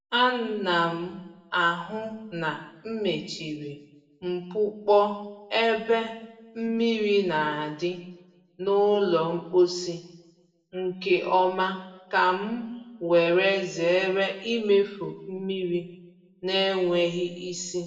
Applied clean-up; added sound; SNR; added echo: none; none; none; reverberation time 0.7 s.